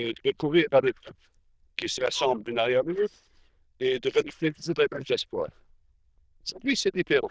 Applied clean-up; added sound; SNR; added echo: neural diffusion model UNIVERSE++.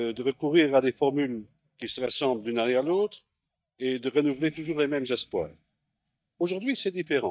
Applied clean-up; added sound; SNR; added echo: neural mask model DeepFilterNet 3.